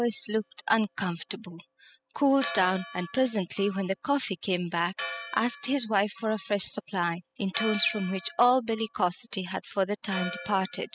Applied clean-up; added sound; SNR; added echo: classical method spectral subtraction.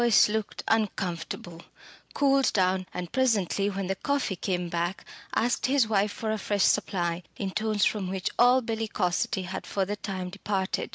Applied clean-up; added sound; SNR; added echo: none; none; none; none.